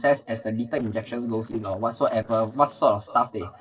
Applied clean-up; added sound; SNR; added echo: neural separator model SepFormer DNS4.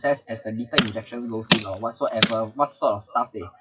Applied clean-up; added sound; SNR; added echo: classical method WPE with log-MMSE.